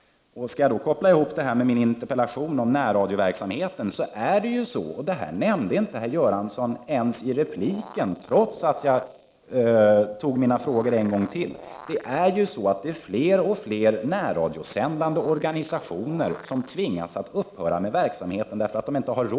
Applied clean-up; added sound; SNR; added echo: neural mask model Resemble Enhance denoiser.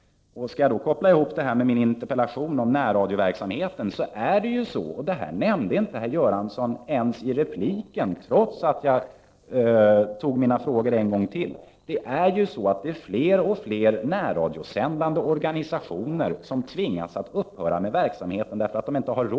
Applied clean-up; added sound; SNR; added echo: neural separator model SepFormer DNS4.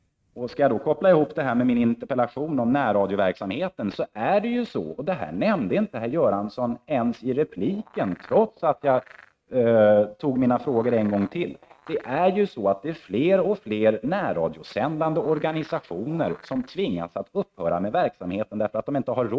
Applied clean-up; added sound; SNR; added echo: neural mask model RNNoise.